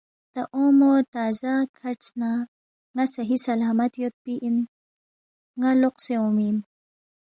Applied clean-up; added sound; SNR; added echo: none; none; none; none.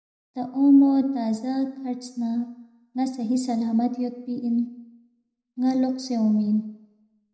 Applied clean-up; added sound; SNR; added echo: none; none; none; reverberation time 0.8 s.